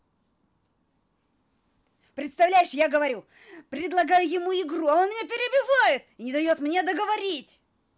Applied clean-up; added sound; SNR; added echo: none; none; none; none.